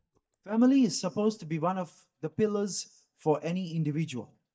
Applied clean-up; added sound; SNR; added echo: neural mask model DeepFilterNet 3.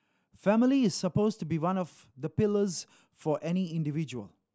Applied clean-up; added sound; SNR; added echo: none; none; none; none.